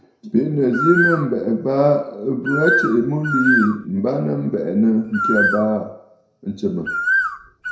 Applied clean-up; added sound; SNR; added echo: none; Bird; 4 dB; reverberation time 0.6 s.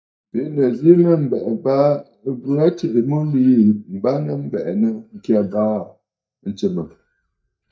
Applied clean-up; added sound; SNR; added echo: neural mask model DeepFilterNet 3.